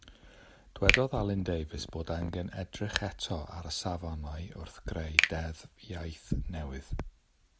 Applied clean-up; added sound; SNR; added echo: none; Finger snapping; 1 dB; none.